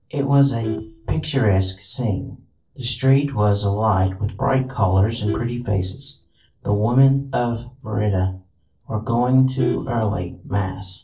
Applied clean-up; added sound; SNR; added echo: neural separator model SepFormer DNS4.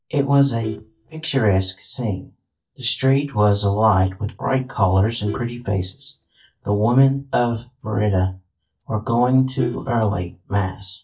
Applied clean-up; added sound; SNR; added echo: neural mask model DeepFilterNet 3.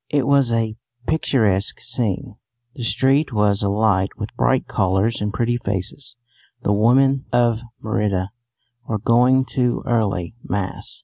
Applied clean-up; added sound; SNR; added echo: none; none; none; none.